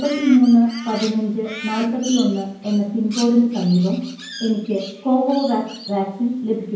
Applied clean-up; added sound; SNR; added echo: none; Crow; 17 dB; reverberation time 0.9 s.